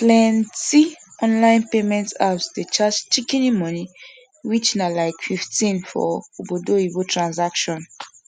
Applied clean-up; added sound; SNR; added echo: none; none; none; none.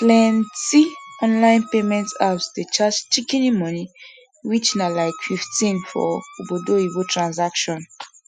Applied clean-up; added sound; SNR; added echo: classical method Wiener filter.